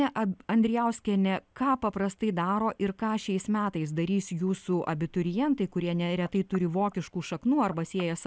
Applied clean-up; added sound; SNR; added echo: none; none; none; none.